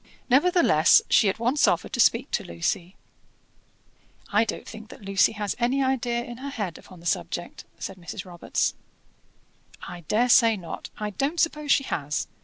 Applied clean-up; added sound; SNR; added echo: none; none; none; none.